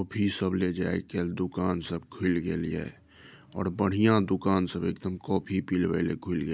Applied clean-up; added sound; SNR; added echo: none; none; none; none.